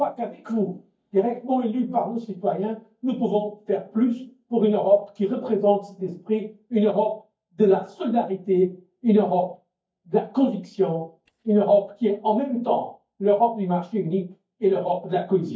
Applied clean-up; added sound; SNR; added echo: neural mask model DeepFilterNet 3.